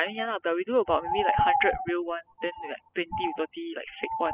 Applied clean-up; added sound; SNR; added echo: classical method spectral subtraction.